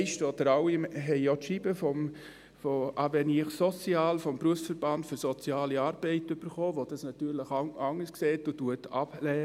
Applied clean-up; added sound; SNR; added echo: none; none; none; none.